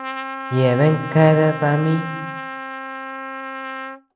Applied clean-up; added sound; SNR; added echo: none; Trumpet; 10 dB; none.